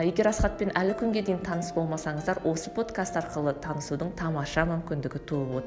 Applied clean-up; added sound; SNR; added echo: none; none; none; none.